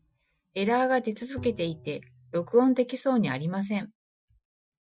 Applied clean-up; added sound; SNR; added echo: classical method Wiener filter.